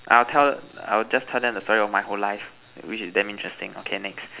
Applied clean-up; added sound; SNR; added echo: none; none; none; none.